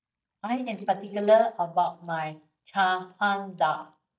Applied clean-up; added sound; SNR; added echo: neural mask model DeepFilterNet 3.